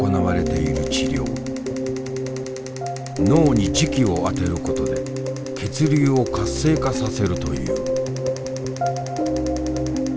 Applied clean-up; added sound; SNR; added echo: none; none; none; none.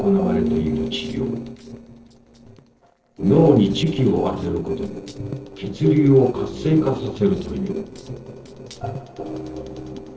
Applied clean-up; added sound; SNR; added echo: neural separator model SepFormer DNS4.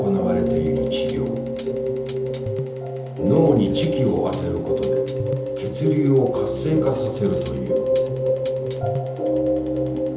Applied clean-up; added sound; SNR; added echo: none; Hi-hat; 15 dB; reverberation time 0.7 s.